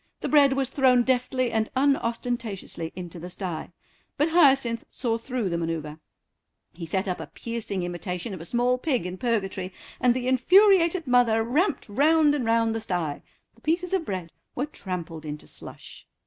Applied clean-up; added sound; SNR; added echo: none; none; none; none.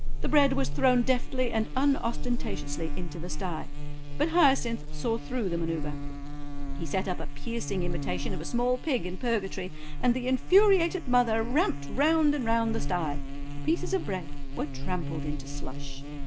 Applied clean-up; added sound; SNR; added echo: none; Buzz; -1 dB; none.